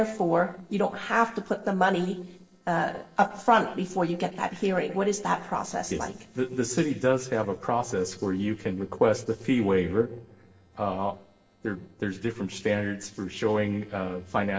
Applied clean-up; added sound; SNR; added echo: neural separator model SepFormer DNS4.